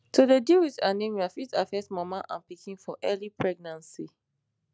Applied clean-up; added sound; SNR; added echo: none; none; none; none.